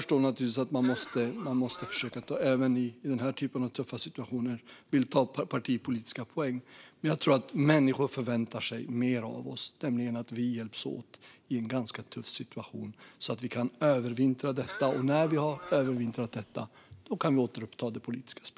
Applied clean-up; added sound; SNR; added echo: none; Cough; 15 dB; none.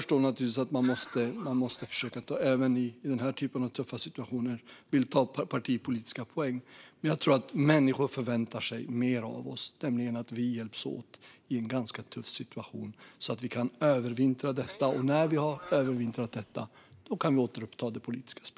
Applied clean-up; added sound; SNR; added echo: neural mask model Resemble Enhance denoiser.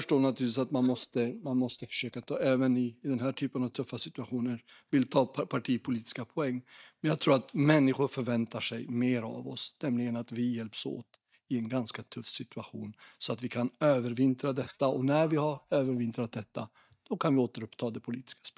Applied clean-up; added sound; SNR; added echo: neural mask model DeepFilterNet 3.